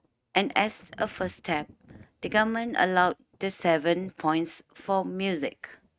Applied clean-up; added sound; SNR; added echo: neural mask model RNNoise.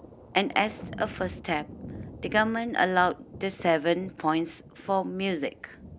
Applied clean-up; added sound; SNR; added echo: none; Thunder; 16 dB; none.